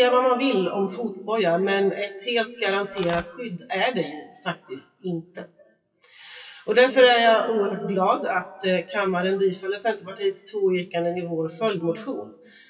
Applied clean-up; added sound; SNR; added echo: classical method WPE with log-MMSE.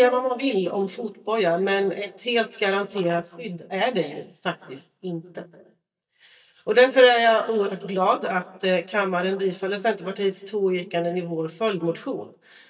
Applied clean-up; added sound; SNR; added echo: neural mask model DeepFilterNet 3.